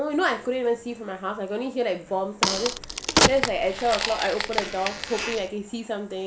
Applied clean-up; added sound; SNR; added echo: none; Crack; -1 dB; none.